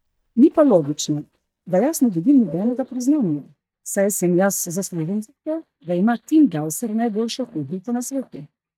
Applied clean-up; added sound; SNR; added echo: neural mask model DeepFilterNet 3.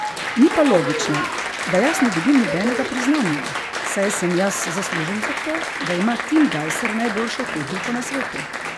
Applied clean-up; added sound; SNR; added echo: none; Applause; 4 dB; none.